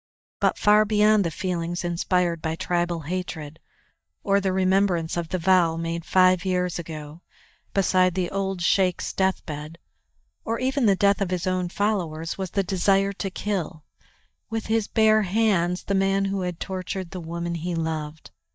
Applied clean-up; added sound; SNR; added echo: neural mask model DeepFilterNet 3.